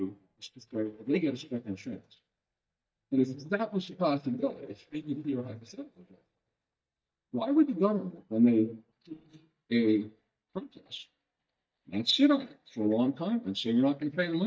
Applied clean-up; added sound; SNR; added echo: neural mask model DeepFilterNet 3.